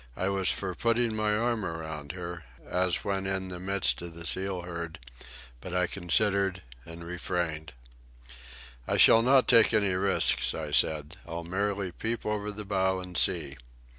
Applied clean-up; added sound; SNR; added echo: none; none; none; none.